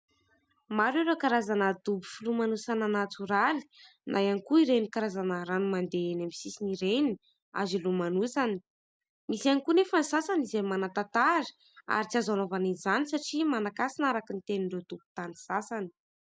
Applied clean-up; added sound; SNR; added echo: none; none; none; none.